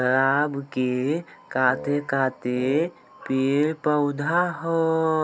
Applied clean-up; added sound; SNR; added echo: none; Wind instrument, woodwind instrument; 15 dB; none.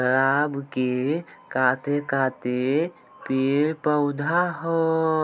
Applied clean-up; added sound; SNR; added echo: none; none; none; none.